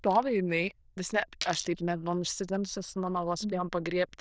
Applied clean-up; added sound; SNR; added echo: neural diffusion model UNIVERSE++.